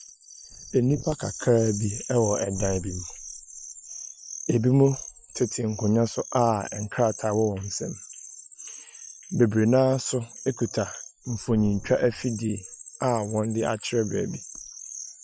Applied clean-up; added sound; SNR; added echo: classical method Wiener filter.